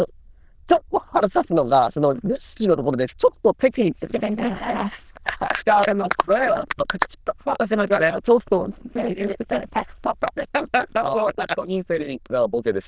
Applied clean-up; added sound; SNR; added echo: neural diffusion model UNIVERSE++.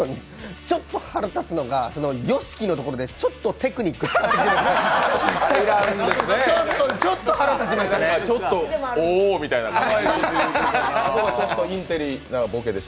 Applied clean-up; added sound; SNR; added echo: none; none; none; none.